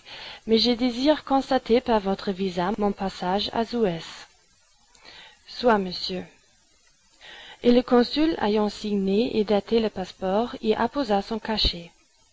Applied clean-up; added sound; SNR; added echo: none; none; none; none.